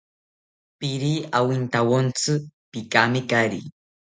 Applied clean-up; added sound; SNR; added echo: none; none; none; none.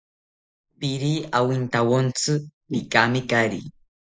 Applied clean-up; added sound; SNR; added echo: neural mask model Resemble Enhance denoiser.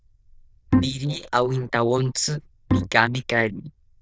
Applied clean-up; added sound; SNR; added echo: neural diffusion model UNIVERSE++.